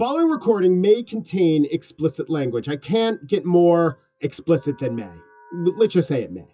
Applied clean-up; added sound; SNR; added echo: classical method WPE with log-MMSE.